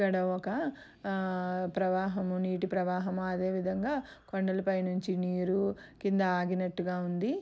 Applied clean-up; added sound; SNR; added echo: none; none; none; none.